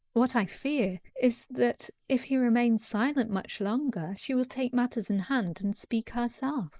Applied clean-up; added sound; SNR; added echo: neural mask model Resemble Enhance denoiser.